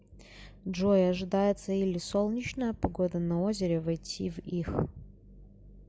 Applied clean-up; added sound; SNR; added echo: none; none; none; none.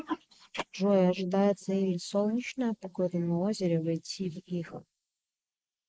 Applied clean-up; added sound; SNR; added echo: neural mask model Resemble Enhance denoiser.